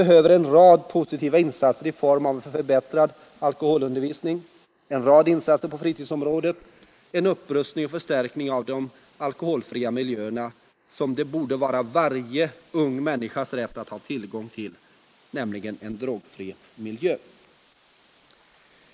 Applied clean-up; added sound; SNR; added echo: neural mask model Resemble Enhance denoiser.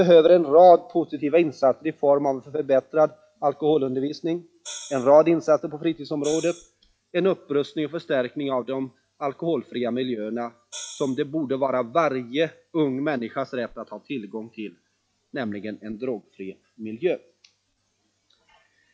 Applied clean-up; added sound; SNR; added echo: classical method log-MMSE.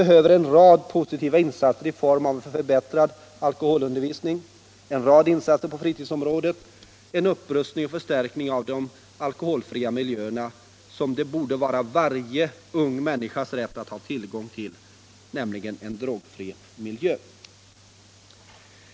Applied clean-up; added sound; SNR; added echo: none; none; none; none.